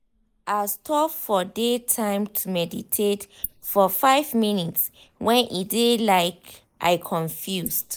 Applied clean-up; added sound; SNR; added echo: neural mask model Resemble Enhance denoiser.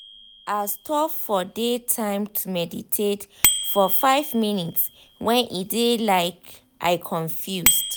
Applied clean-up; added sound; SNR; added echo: none; Bicycle bell; 6 dB; none.